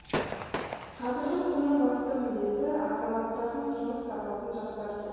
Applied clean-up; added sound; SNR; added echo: none; Gunshot, gunfire / Fireworks; 10 dB; reverberation time 2.2 s.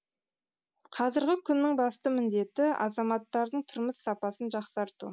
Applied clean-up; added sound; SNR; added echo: none; none; none; none.